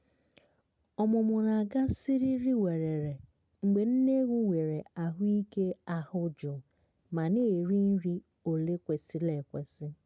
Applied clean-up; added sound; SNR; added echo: none; none; none; none.